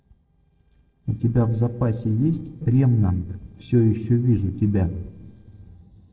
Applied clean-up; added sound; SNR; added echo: neural separator model SepFormer DNS4.